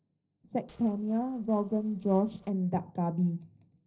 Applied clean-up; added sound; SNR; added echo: neural separator model SepFormer DNS4.